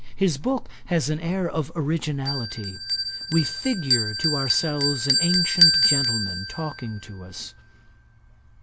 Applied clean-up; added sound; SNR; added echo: none; Bell; -1 dB; none.